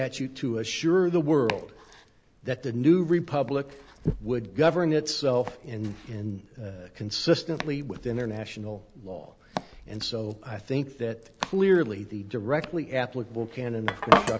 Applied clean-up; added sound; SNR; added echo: none; Domestic sounds, home sounds; 8 dB; none.